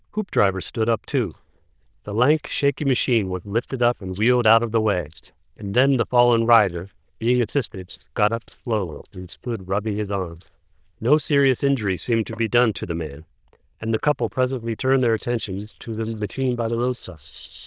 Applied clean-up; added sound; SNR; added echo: neural diffusion model UNIVERSE++.